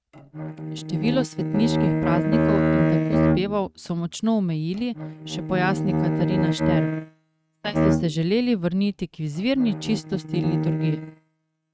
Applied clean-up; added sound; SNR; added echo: neural mask model RNNoise.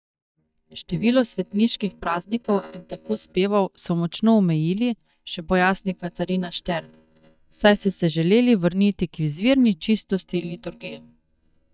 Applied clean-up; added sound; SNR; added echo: neural mask model DeepFilterNet 3.